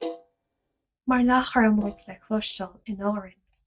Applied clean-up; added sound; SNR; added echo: neural mask model DeepFilterNet 3.